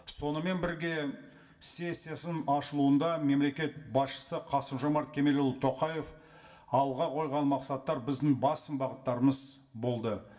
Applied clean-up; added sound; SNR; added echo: none; none; none; reverberation time 0.2 s.